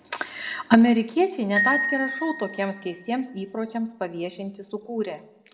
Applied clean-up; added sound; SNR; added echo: none; Glockenspiel; 5 dB; reverberation time 0.9 s.